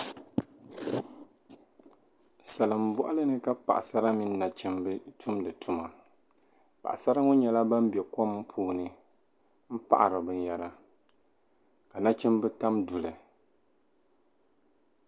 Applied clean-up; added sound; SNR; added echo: none; none; none; none.